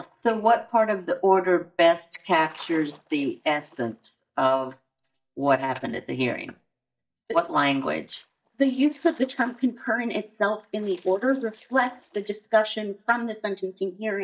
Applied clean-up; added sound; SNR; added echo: neural mask model DeepFilterNet 3.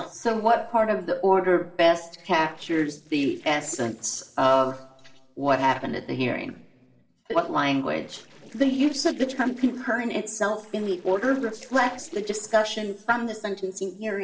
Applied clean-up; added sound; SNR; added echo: neural separator model SepFormer DNS4.